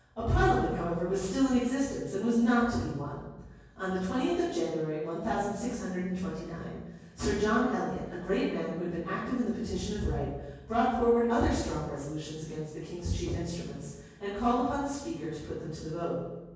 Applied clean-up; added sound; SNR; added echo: none; none; none; reverberation time 1.3 s.